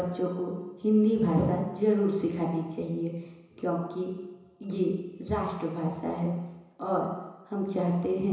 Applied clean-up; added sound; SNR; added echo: none; none; none; reverberation time 1.0 s.